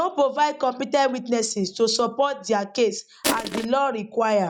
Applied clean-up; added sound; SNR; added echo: neural mask model RNNoise.